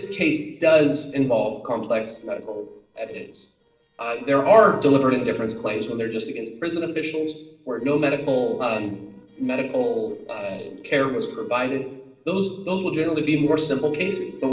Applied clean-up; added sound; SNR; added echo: neural separator model SepFormer DNS4.